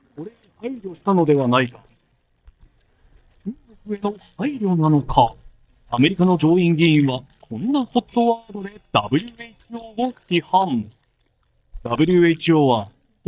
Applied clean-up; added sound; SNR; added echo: neural mask model DeepFilterNet 3.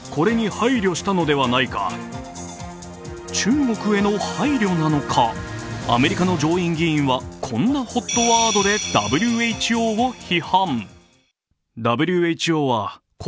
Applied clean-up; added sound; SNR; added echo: none; none; none; none.